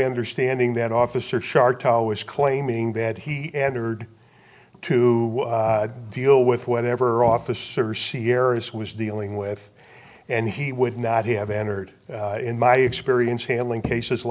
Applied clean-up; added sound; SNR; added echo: none; none; none; none.